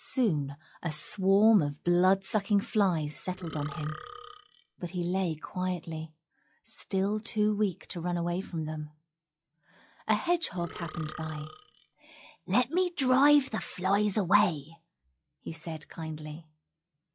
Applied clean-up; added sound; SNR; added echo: classical method log-MMSE.